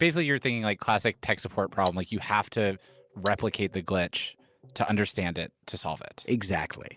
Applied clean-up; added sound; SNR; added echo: none; Cutlery, silverware; 16 dB; none.